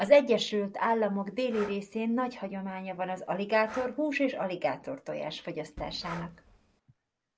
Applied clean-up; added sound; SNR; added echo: none; Fireworks + Breathing; 19 dB; none.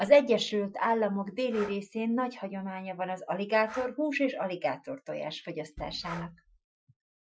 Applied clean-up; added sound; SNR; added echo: classical method Wiener filter.